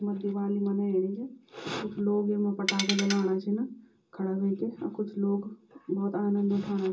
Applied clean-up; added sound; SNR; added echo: none; Tools; 3 dB; reverberation time 0.2 s.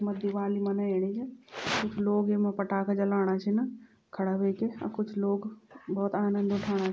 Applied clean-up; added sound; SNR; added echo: none; none; none; none.